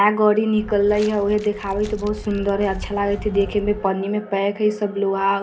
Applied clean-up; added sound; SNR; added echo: none; Walk, footsteps; 13 dB; reverberation time 0.3 s.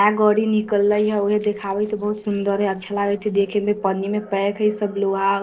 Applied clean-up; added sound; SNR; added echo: neural separator model SepFormer DNS4.